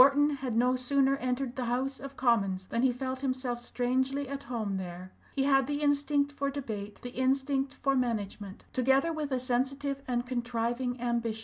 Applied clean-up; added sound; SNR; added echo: none; none; none; none.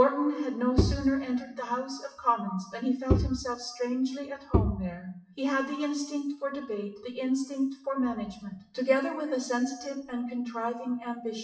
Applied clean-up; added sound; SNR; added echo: classical method WPE with log-MMSE.